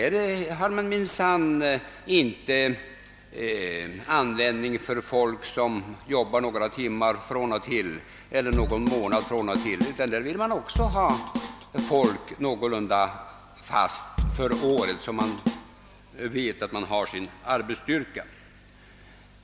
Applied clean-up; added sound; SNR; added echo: none; Drum kit; 4 dB; none.